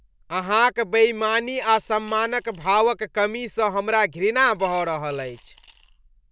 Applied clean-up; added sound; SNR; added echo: none; Coin (dropping) / Glass; 20 dB; none.